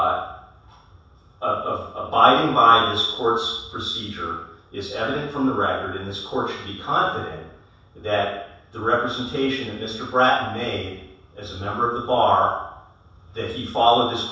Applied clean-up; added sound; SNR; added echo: none; none; none; reverberation time 0.7 s.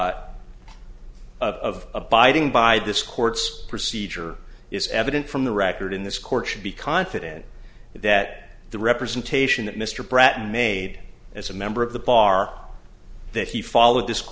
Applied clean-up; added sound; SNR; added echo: none; none; none; none.